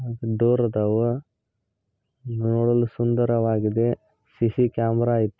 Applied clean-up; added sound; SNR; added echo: none; none; none; none.